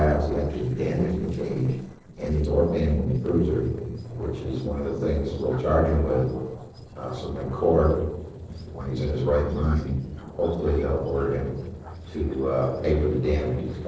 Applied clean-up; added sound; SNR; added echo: neural separator model SepFormer DNS4.